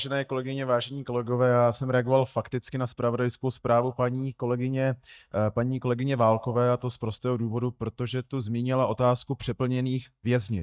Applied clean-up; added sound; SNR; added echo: neural mask model DeepFilterNet 3.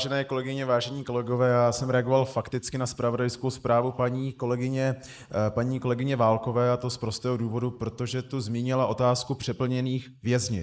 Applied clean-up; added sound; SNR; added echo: neural mask model Resemble Enhance denoiser.